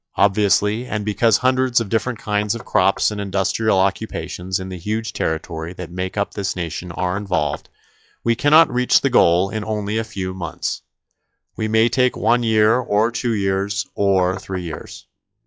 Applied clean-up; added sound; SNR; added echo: classical method log-MMSE.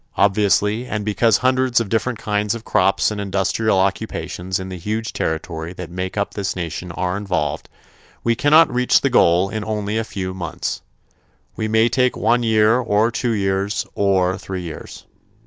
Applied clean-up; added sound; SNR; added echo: none; none; none; none.